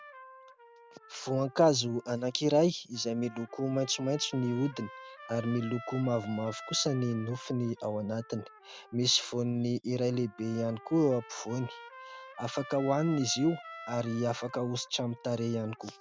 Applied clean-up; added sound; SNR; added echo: none; Trumpet; 18 dB; none.